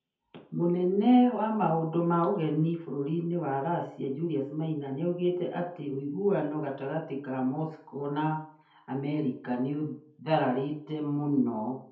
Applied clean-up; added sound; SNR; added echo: none; none; none; reverberation time 0.5 s.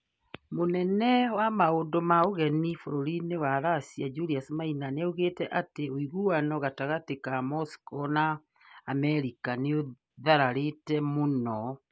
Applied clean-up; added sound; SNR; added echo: none; none; none; none.